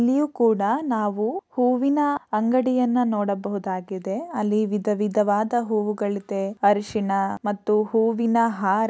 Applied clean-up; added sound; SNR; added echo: none; none; none; none.